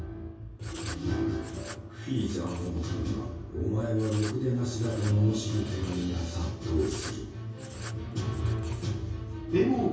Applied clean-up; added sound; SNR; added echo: none; Writing; 18 dB; reverberation time 0.6 s.